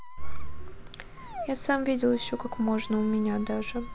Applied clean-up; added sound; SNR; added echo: none; Squeak; 19 dB; none.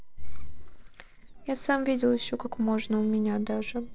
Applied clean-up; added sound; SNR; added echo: neural separator model SepFormer DNS4.